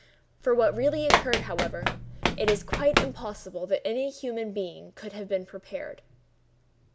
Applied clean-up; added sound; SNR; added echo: none; Run; -1 dB; none.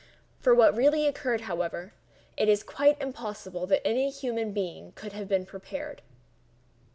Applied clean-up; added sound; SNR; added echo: none; none; none; none.